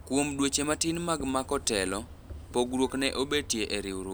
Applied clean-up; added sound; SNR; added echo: none; Writing + Vehicle horn, car horn, honking; 15 dB; none.